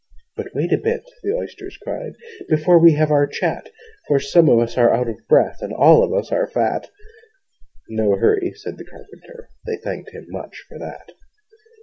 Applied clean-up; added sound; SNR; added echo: none; none; none; none.